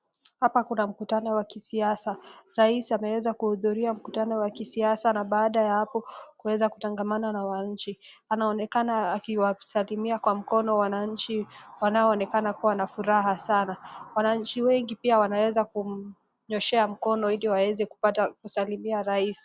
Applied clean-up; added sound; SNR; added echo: none; none; none; none.